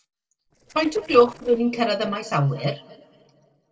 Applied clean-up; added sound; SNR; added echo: neural separator model SepFormer DNS4.